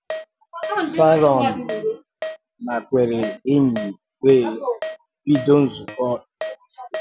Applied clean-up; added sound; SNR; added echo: none; Keyboard (musical); 13 dB; none.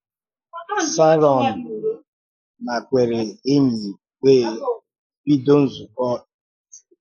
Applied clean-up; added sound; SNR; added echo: neural mask model Resemble Enhance denoiser.